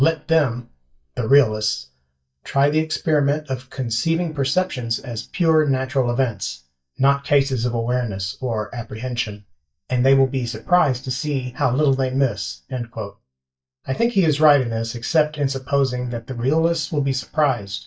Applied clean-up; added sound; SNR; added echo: neural mask model DeepFilterNet 3.